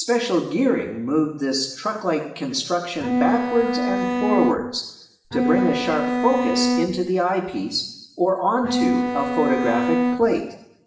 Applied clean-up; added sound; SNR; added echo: none; Bowed string instrument; -1 dB; reverberation time 0.8 s.